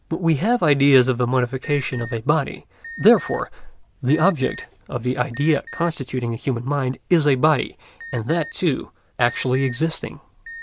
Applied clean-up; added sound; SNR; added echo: none; Alarm; 19 dB; none.